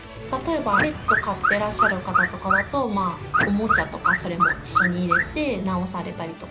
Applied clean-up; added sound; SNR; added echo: none; Alarm / Car; -3 dB; none.